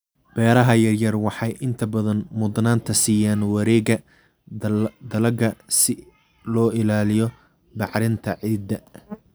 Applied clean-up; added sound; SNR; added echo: none; none; none; none.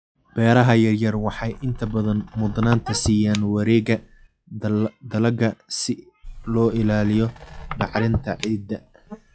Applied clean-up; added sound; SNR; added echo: classical method log-MMSE.